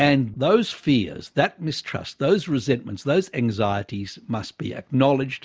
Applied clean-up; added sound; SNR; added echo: none; none; none; none.